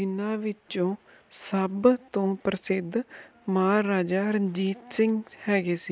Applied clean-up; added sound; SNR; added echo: none; none; none; none.